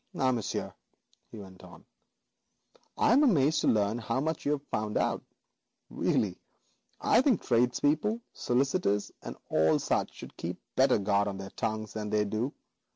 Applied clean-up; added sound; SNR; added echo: none; none; none; none.